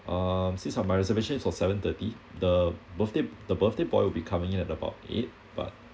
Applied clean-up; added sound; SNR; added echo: none; none; none; none.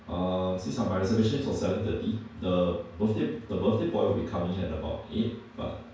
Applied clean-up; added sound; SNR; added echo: none; none; none; reverberation time 0.5 s.